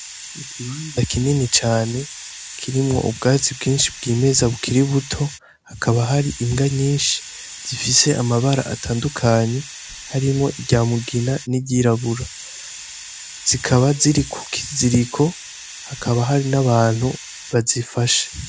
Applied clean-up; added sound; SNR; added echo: none; Hiss; 15 dB; none.